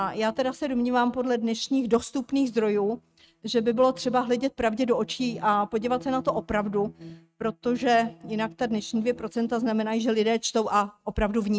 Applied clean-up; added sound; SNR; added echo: neural mask model RNNoise.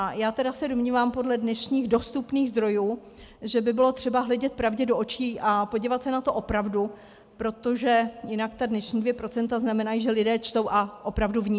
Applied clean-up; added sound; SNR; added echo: none; none; none; none.